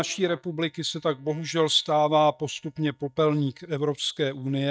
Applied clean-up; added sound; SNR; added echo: neural mask model DeepFilterNet 3.